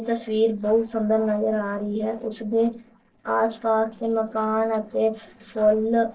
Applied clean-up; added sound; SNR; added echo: neural separator model SepFormer DNS4.